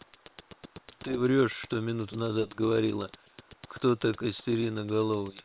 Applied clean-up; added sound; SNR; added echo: neural separator model SepFormer WHAM!.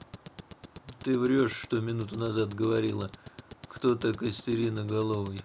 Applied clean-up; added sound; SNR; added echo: none; Tick-tock; 19 dB; none.